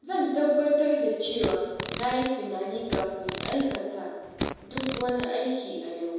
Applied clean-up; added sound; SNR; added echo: none; Fart; 7 dB; reverberation time 1.2 s.